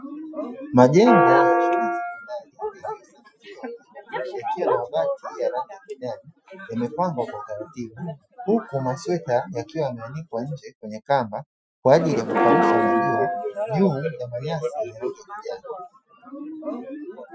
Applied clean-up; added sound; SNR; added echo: classical method Wiener filter.